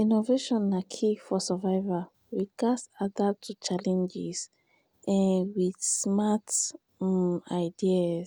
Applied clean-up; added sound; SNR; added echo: none; none; none; none.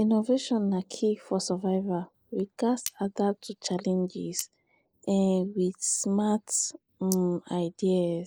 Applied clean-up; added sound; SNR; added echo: neural mask model Resemble Enhance denoiser.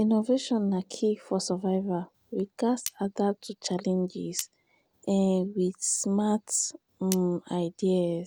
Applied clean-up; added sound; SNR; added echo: none; Cutlery, silverware; 16 dB; none.